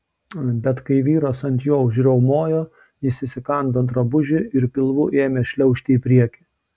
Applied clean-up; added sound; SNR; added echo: none; none; none; none.